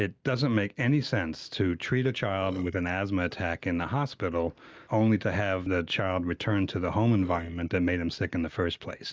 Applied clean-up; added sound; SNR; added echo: neural mask model DeepFilterNet 3.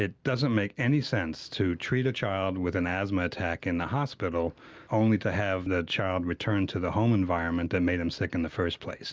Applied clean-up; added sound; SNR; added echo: none; none; none; none.